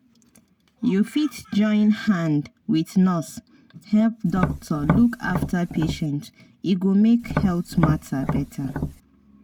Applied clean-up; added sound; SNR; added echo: none; Tap; 4 dB; none.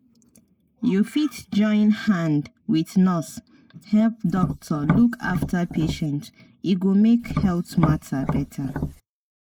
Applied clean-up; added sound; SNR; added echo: neural mask model Resemble Enhance denoiser.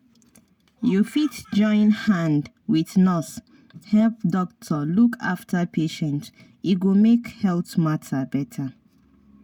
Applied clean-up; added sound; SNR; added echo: none; none; none; none.